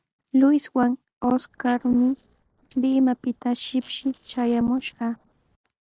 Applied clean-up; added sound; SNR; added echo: neural separator model SepFormer DNS4.